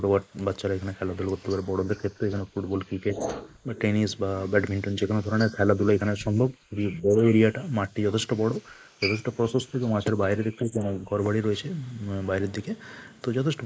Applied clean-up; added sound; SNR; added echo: neural mask model Resemble Enhance denoiser.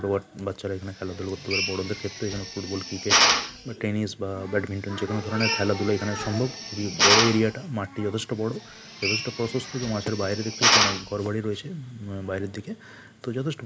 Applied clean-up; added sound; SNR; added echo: none; Drill; -1 dB; none.